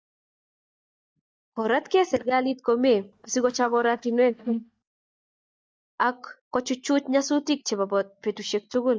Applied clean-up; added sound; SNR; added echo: neural mask model DeepFilterNet 3.